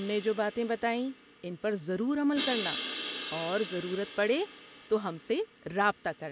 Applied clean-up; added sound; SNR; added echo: none; Crash cymbal; 10 dB; none.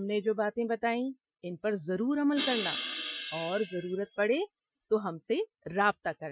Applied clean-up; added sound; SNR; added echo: classical method Wiener filter.